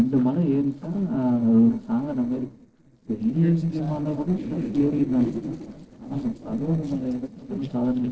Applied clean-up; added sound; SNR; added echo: neural separator model SepFormer DNS4.